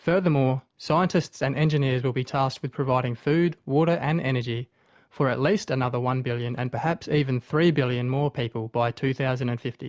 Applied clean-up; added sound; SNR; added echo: none; none; none; none.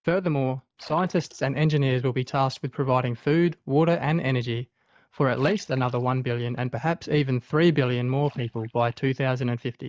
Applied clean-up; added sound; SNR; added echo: neural mask model DeepFilterNet 3.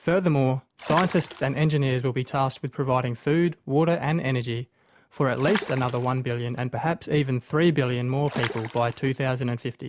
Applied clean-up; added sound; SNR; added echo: none; Water / Splash, splatter; 11 dB; none.